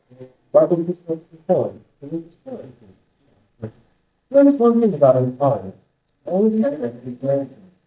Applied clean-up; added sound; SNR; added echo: neural mask model DeepFilterNet 3.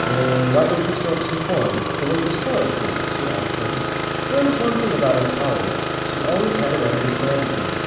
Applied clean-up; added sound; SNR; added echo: none; Engine starting; 1 dB; reverberation time 1.3 s.